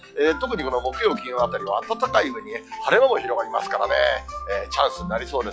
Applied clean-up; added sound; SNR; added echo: classical method log-MMSE.